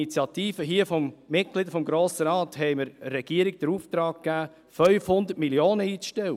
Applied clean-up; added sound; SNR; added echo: none; none; none; none.